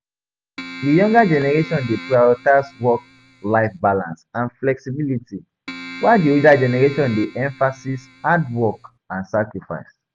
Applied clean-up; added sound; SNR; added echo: none; Keyboard (musical); 16 dB; none.